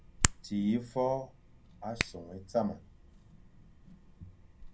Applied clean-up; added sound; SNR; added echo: none; Hands; 3 dB; reverberation time 0.2 s.